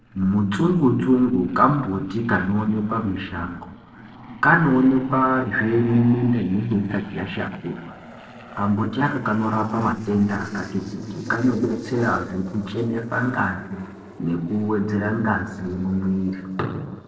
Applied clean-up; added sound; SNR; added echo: neural separator model SepFormer DNS4.